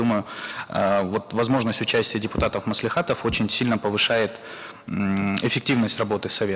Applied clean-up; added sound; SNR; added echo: none; none; none; none.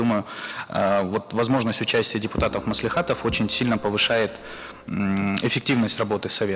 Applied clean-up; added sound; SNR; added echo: none; Keyboard (musical) + Keyboard (musical); 18 dB; none.